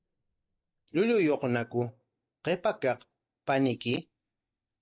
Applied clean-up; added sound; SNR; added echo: neural mask model DeepFilterNet 3.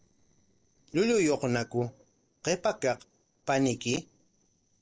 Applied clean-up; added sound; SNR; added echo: neural separator model SepFormer DNS4.